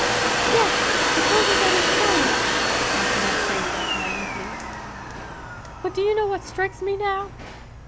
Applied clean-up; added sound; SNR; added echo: none; Domestic sounds, home sounds; -4 dB; none.